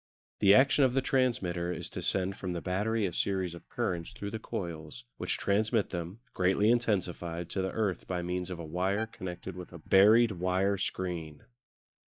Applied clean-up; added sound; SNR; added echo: neural mask model DeepFilterNet 3.